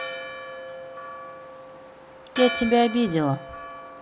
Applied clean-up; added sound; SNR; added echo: none; Church bell; 9 dB; none.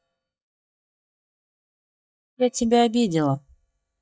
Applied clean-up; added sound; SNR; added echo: neural mask model DeepFilterNet 3.